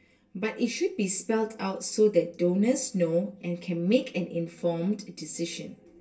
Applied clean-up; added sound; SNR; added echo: none; none; none; reverberation time 0.2 s.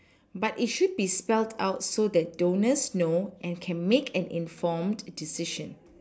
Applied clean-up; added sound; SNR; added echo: none; none; none; none.